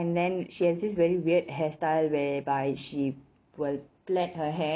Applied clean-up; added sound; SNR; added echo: none; none; none; none.